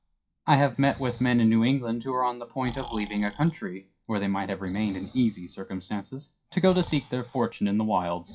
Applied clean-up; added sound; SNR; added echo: classical method WPE with log-MMSE.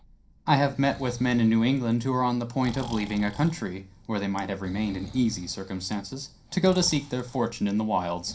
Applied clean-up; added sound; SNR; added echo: none; Breathing; 19 dB; reverberation time 0.3 s.